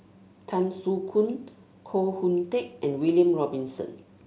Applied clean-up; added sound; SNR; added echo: none; none; none; none.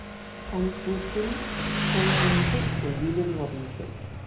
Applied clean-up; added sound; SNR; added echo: none; Motorcycle; -3 dB; reverberation time 0.4 s.